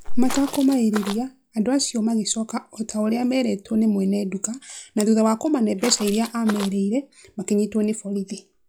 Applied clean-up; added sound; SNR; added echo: classical method log-MMSE.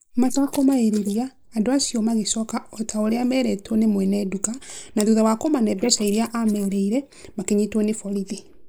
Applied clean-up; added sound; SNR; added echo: neural mask model Resemble Enhance denoiser.